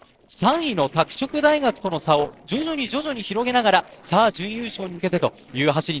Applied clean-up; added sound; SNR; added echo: neural separator model SepFormer DNS4.